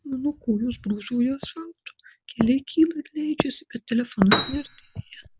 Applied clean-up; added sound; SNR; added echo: none; Piano; 1 dB; none.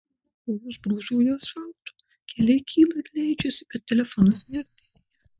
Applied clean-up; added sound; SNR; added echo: neural mask model DeepFilterNet 3.